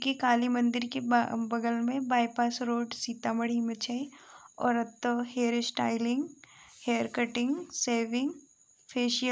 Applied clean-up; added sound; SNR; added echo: none; none; none; none.